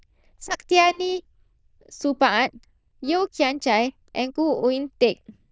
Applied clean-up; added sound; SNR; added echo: neural diffusion model UNIVERSE++.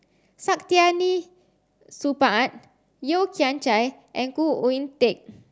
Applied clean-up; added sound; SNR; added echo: none; none; none; none.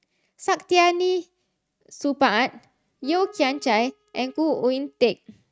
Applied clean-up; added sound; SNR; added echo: neural mask model RNNoise.